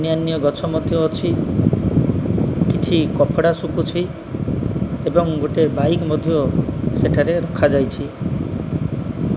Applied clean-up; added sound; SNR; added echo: none; none; none; none.